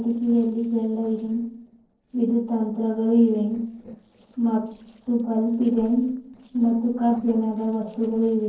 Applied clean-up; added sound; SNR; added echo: neural separator model SepFormer DNS4.